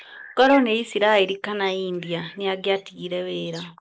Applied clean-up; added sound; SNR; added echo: neural mask model Resemble Enhance denoiser.